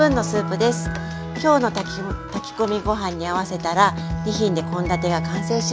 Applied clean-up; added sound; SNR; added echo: none; Bowed string instrument; 7 dB; none.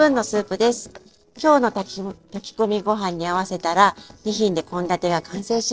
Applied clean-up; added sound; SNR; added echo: neural separator model SepFormer DNS4.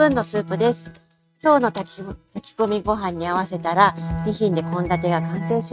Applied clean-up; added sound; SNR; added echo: neural mask model RNNoise.